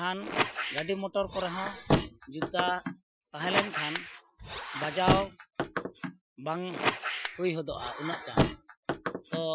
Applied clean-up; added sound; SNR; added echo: classical method Wiener filter.